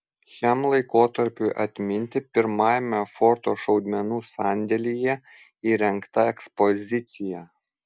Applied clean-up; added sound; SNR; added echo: none; none; none; none.